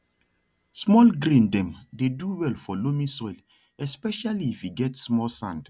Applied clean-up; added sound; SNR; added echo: none; none; none; none.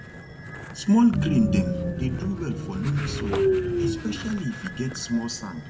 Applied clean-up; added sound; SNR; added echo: none; Train; 2 dB; reverberation time 0.5 s.